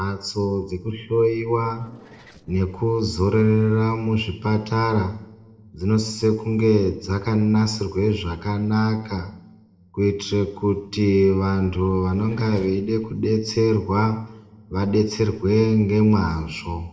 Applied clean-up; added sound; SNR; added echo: neural separator model SepFormer DNS4.